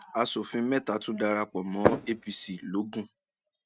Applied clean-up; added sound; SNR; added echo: neural mask model RNNoise.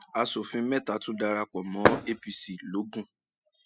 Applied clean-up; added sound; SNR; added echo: classical method spectral subtraction.